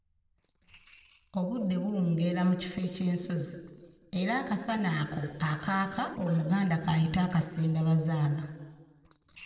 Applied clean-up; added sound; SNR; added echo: neural separator model SepFormer DNS4.